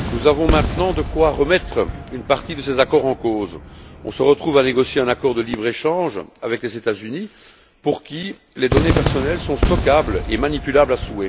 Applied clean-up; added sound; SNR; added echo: none; Cheering / Fireworks; 6 dB; none.